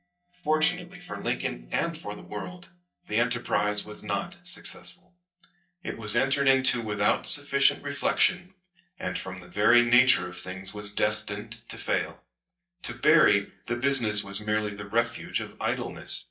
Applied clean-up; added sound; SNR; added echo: neural mask model DeepFilterNet 3.